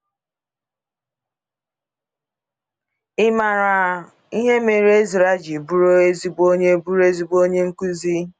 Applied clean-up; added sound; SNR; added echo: none; none; none; none.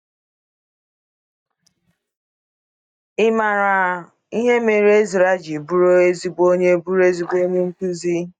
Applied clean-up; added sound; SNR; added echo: neural mask model DeepFilterNet 3.